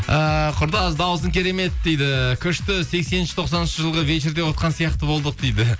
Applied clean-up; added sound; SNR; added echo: none; none; none; none.